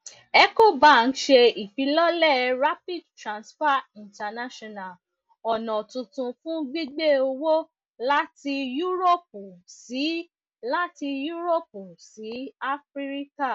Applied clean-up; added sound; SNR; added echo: none; none; none; none.